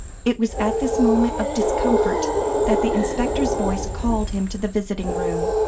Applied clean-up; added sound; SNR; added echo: none; Animal; -1 dB; reverberation time 0.2 s.